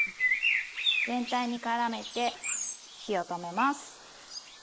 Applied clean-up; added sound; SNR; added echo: neural mask model Resemble Enhance denoiser.